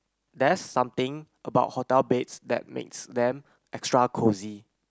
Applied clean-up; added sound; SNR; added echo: none; none; none; none.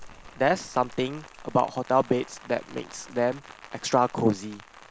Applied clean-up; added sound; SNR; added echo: none; Rain; 19 dB; none.